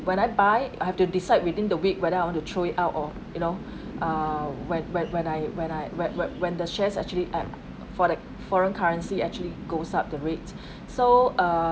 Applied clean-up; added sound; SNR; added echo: none; none; none; none.